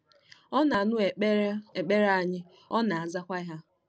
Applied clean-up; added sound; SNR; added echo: none; none; none; none.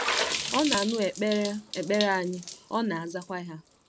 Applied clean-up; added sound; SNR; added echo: none; Water / Splash, splatter; 5 dB; none.